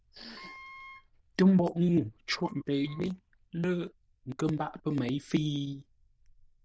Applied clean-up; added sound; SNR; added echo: neural diffusion model UNIVERSE++.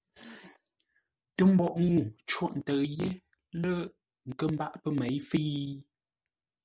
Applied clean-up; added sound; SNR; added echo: none; none; none; none.